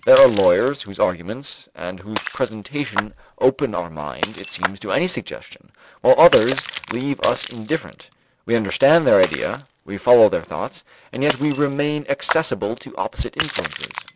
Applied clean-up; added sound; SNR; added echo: none; Clapping + Shatter; 11 dB; none.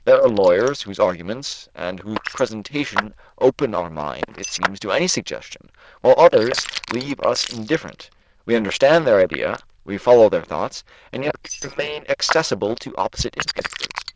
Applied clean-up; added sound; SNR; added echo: neural diffusion model UNIVERSE++.